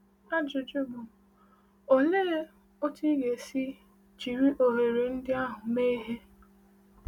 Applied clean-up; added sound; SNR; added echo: none; none; none; none.